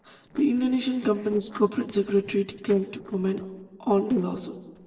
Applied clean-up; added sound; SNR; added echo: neural separator model SepFormer DNS4.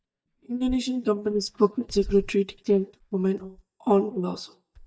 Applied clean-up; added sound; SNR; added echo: neural mask model DeepFilterNet 3.